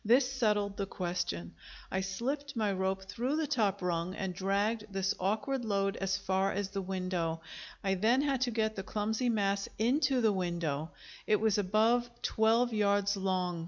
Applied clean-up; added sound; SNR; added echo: none; none; none; none.